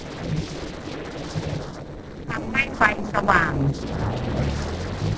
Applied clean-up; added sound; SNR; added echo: neural separator model SepFormer DNS4.